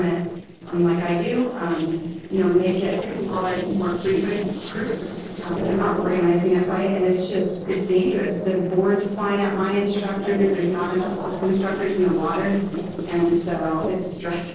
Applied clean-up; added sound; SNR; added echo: neural separator model SepFormer DNS4.